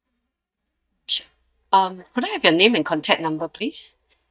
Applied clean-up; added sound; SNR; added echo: neural mask model DeepFilterNet 3.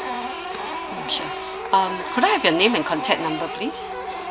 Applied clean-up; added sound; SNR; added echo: none; Printer; 6 dB; none.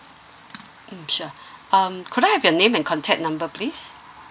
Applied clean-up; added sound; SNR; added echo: none; none; none; none.